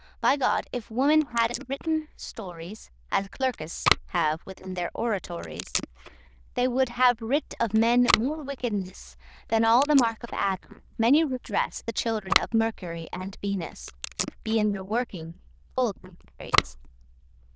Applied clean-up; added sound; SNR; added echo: neural diffusion model UNIVERSE++.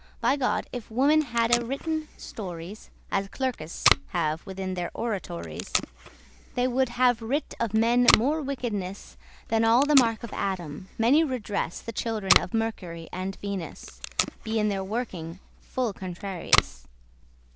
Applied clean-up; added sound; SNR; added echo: none; Packing tape, duct tape; 6 dB; none.